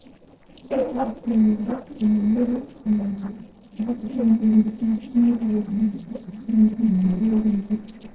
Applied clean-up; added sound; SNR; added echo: neural separator model SepFormer DNS4.